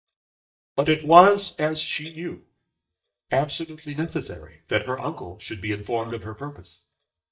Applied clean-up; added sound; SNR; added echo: neural mask model DeepFilterNet 3.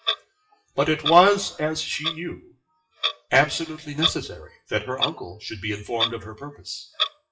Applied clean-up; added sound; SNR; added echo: classical method WPE with log-MMSE.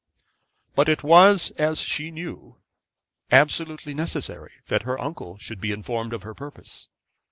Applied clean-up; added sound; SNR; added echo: none; none; none; none.